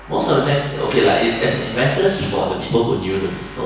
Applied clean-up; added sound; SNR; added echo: none; Tools; 19 dB; reverberation time 1.1 s.